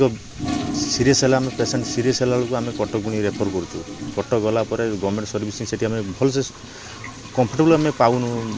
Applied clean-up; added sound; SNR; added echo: none; Toilet flush; 11 dB; none.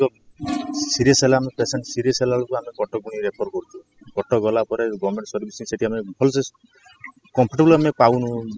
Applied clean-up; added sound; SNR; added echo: classical method spectral subtraction.